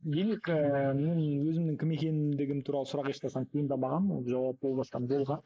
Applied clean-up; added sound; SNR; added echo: neural mask model Resemble Enhance denoiser.